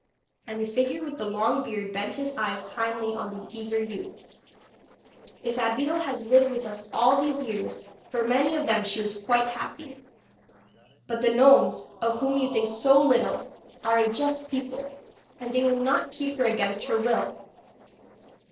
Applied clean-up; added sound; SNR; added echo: neural separator model SepFormer DNS4.